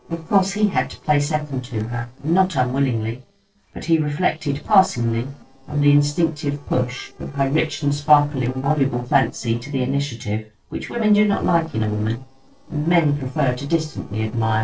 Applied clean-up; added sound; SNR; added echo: neural separator model SepFormer DNS4.